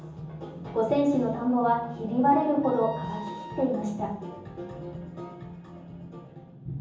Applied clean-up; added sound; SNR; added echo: none; Wind instrument, woodwind instrument; 12 dB; reverberation time 0.7 s.